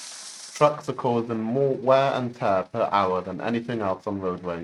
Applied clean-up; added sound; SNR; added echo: neural mask model RNNoise.